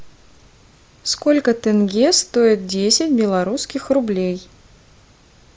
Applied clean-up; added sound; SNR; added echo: none; none; none; none.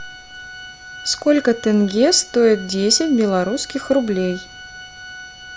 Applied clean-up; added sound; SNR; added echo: none; Organ; 17 dB; none.